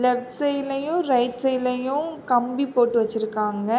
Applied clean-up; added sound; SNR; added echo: none; none; none; none.